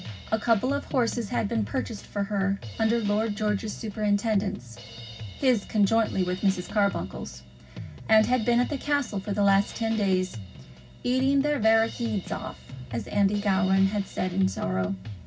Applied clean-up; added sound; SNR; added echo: none; Drum kit; 13 dB; reverberation time 0.4 s.